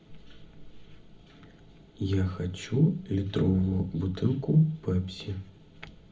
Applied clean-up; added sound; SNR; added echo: none; none; none; reverberation time 0.4 s.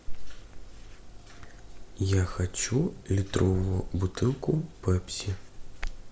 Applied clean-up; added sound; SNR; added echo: none; none; none; none.